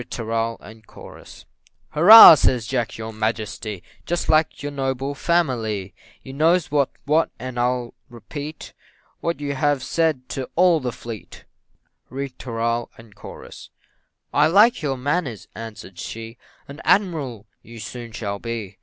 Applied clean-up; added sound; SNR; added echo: none; none; none; none.